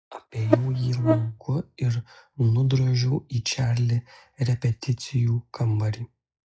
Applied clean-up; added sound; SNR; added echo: classical method log-MMSE.